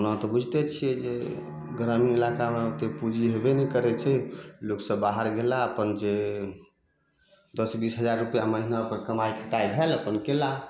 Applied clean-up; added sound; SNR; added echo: none; none; none; none.